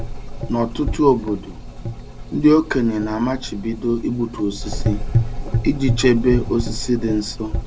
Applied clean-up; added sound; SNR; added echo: none; Gurgling / Engine; 4 dB; none.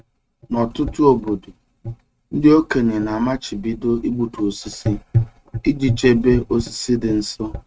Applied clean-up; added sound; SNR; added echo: neural mask model RNNoise.